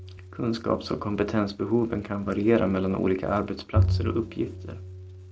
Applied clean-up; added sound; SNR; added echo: none; Bowed string instrument; 5 dB; none.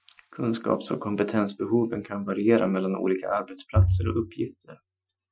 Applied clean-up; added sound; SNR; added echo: classical method Wiener filter.